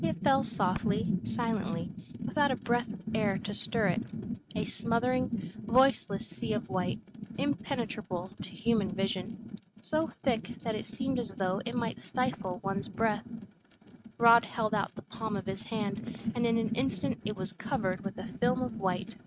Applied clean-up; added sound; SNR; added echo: neural mask model RNNoise.